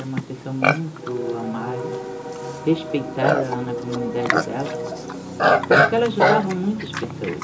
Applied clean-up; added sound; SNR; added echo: none; Livestock, farm animals, working animals; -2 dB; reverberation time 0.2 s.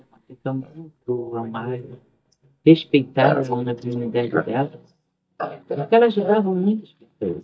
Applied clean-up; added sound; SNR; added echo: neural mask model DeepFilterNet 3.